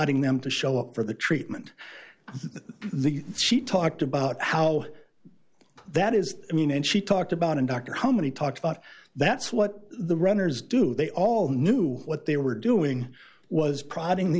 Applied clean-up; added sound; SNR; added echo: none; none; none; none.